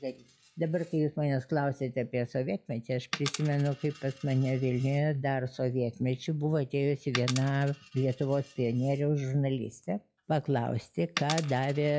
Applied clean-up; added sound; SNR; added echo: classical method log-MMSE.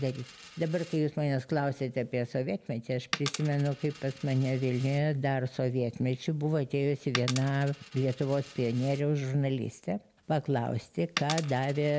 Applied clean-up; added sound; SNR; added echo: none; Coin (dropping); 14 dB; none.